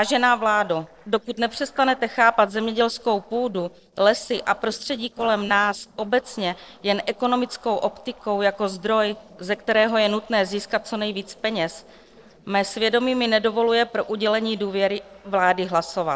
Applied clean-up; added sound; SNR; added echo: neural separator model SepFormer DNS4.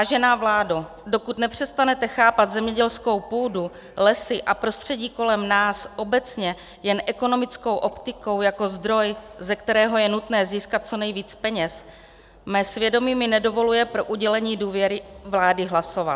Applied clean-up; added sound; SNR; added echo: none; none; none; none.